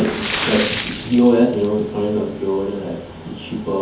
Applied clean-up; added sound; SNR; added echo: none; Splash, splatter; 10 dB; reverberation time 0.5 s.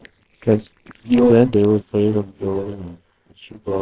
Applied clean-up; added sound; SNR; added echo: neural separator model SepFormer WHAMR!.